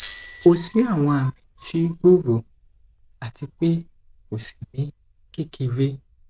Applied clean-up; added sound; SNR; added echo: neural diffusion model UNIVERSE++.